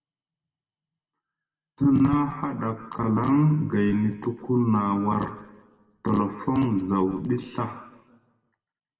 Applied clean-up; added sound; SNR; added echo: none; none; none; reverberation time 1.2 s.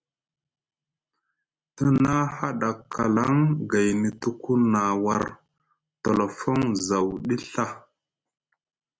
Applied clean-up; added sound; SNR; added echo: none; none; none; none.